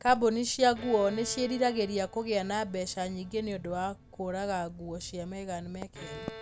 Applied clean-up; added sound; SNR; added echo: none; Bowed string instrument; 19 dB; none.